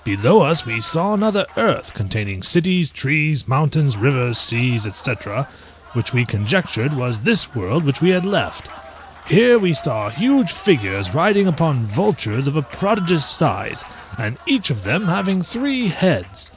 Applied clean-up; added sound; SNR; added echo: none; Applause; 20 dB; none.